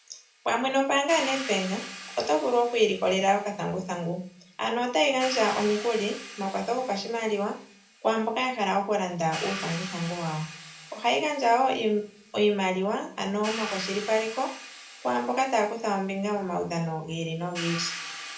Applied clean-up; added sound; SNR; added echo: none; Hi-hat; 14 dB; reverberation time 0.3 s.